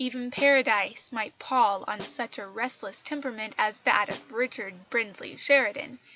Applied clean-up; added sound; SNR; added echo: none; Snare drum; 19 dB; none.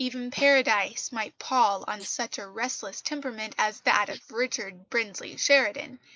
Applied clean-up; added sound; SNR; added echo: neural mask model Resemble Enhance denoiser.